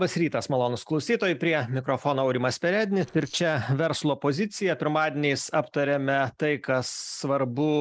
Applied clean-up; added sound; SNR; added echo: neural separator model SepFormer DNS4.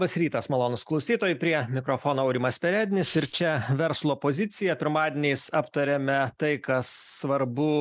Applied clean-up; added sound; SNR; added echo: neural mask model DeepFilterNet 3.